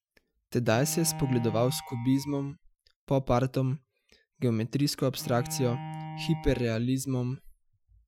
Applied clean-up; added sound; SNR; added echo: classical method Wiener filter.